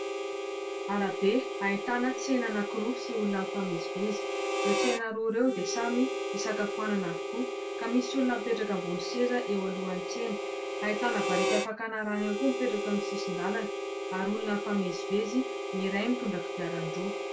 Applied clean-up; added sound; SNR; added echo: none; Harmonica; 2 dB; reverberation time 0.2 s.